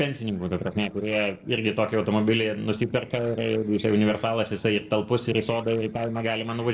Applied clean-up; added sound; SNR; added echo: neural separator model SepFormer DNS4.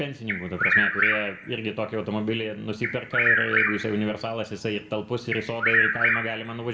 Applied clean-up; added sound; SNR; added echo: none; Bird vocalization, bird call, bird song; -3 dB; reverberation time 0.5 s.